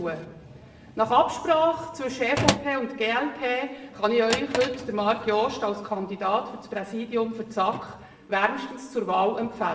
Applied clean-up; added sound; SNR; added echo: none; Drawer open or close; 10 dB; reverberation time 0.7 s.